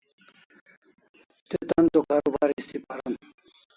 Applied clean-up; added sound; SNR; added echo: none; none; none; none.